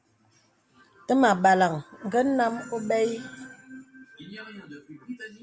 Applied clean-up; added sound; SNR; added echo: none; none; none; none.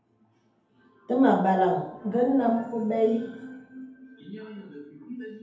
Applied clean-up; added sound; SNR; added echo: none; none; none; reverberation time 2.1 s.